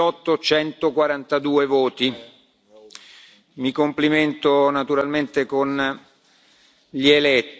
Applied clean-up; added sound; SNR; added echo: none; none; none; none.